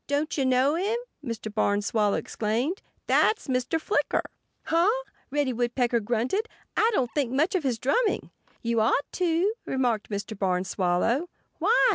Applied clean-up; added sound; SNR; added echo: none; none; none; none.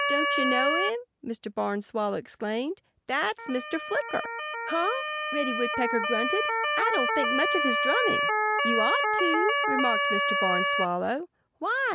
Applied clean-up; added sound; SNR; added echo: none; Motor vehicle (road) / Siren; -2 dB; none.